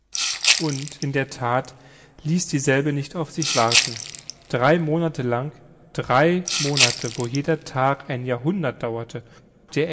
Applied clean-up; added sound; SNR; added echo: none; Rattle (instrument); 2 dB; reverberation time 2.4 s.